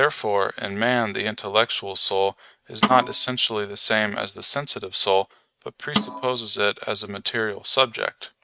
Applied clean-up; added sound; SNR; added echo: neural mask model RNNoise.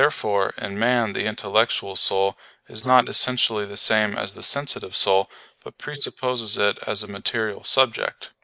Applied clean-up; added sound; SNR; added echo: neural mask model Resemble Enhance denoiser.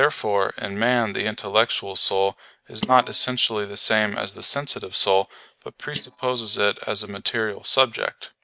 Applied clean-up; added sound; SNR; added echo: neural mask model DeepFilterNet 3.